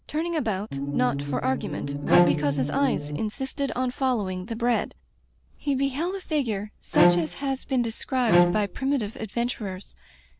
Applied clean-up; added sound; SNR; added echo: none; Bowed string instrument + Musical instrument; -1 dB; none.